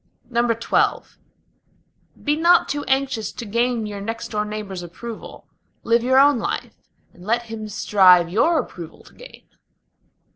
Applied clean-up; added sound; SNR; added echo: none; none; none; none.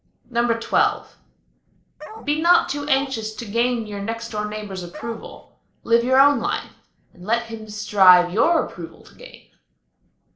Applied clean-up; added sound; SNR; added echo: none; Bark; 14 dB; reverberation time 0.4 s.